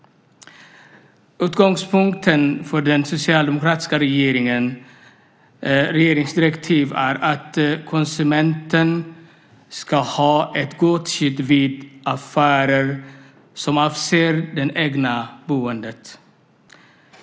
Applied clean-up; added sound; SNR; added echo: none; none; none; none.